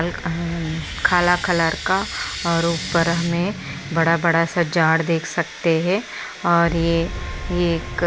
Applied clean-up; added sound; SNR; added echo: none; Strum + Boom; 13 dB; none.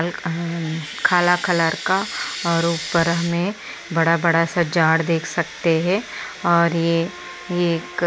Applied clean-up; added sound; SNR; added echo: none; none; none; none.